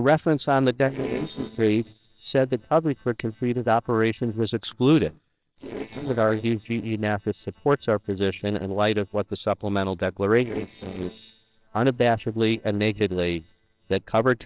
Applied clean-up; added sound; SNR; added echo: neural separator model SepFormer WHAMR!.